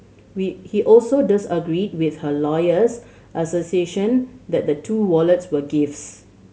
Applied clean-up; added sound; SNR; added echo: none; none; none; none.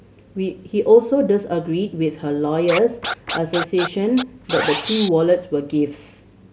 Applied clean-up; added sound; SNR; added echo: none; Scratching (performance technique); 6 dB; none.